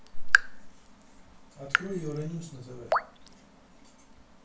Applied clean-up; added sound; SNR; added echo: none; Raindrop / Drip; -1 dB; reverberation time 0.2 s.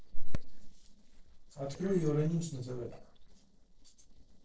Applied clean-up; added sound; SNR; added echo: neural separator model SepFormer DNS4.